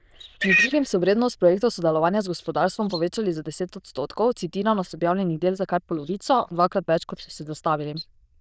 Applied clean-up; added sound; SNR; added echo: neural diffusion model UNIVERSE++.